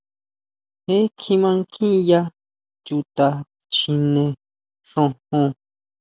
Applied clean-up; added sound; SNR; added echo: none; none; none; none.